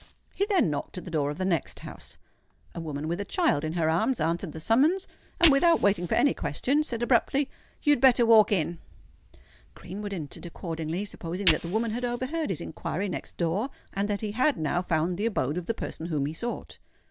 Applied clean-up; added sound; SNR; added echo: none; Fire; 13 dB; none.